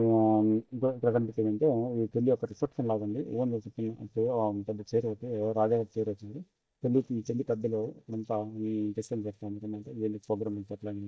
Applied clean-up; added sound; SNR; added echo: neural mask model DeepFilterNet 3.